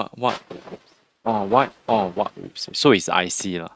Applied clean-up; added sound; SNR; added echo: neural mask model RNNoise.